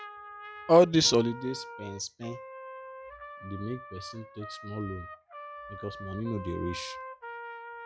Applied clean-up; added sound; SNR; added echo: classical method log-MMSE.